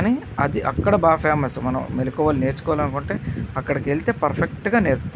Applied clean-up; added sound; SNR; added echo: none; none; none; none.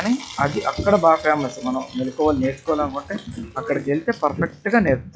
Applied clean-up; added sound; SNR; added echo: classical method log-MMSE.